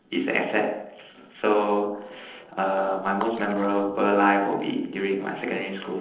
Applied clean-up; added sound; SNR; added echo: neural separator model SepFormer DNS4.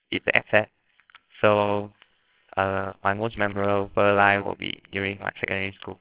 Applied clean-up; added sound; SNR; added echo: neural separator model SepFormer WHAMR!.